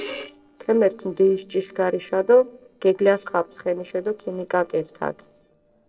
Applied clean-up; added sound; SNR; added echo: neural separator model SepFormer DNS4.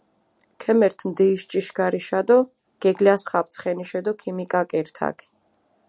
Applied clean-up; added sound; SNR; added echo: none; none; none; none.